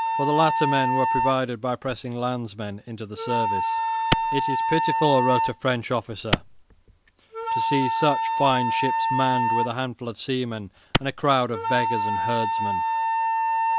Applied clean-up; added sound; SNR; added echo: none; Clapping + Wind instrument, woodwind instrument; -1 dB; none.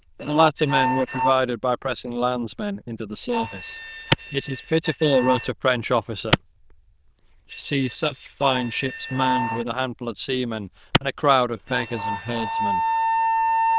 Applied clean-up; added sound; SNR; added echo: neural diffusion model UNIVERSE++.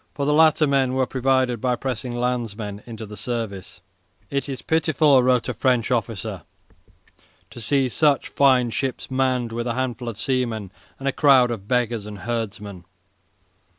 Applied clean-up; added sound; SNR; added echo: none; none; none; none.